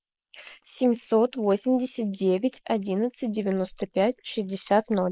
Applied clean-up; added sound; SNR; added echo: neural mask model Resemble Enhance denoiser.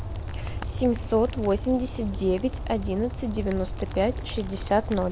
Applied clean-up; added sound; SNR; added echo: none; Rain; 6 dB; none.